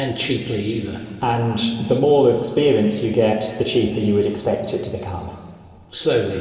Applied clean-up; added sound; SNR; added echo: none; none; none; reverberation time 2.3 s.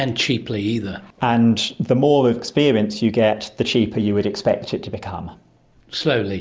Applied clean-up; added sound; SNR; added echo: none; none; none; none.